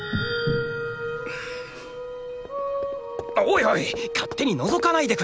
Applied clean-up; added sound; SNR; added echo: none; none; none; none.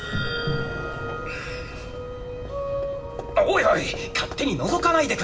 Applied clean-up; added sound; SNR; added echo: none; Sliding door; 12 dB; reverberation time 1.3 s.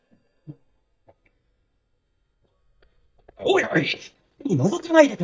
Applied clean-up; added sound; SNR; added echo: neural mask model DeepFilterNet 3.